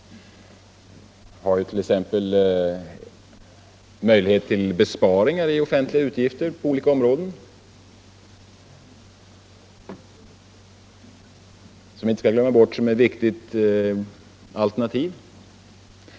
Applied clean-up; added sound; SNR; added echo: none; none; none; none.